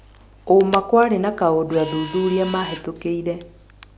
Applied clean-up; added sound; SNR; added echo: none; Camera; 13 dB; none.